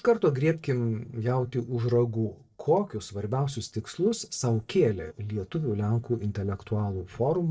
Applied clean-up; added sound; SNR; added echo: neural separator model SepFormer DNS4.